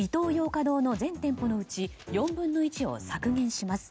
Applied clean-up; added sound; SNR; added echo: none; none; none; none.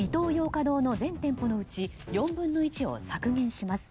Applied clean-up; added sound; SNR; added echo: none; Thunder; 16 dB; none.